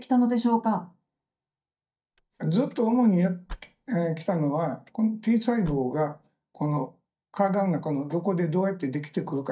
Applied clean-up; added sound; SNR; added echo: neural mask model DeepFilterNet 3.